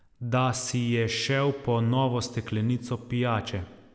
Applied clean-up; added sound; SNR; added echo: none; none; none; none.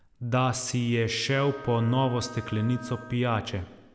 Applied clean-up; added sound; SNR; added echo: none; Wind instrument, woodwind instrument; 17 dB; none.